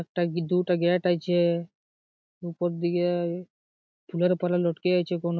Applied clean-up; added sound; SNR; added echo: none; none; none; none.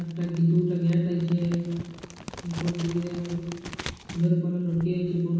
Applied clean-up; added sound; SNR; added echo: none; Crumpling, crinkling; 15 dB; reverberation time 1.2 s.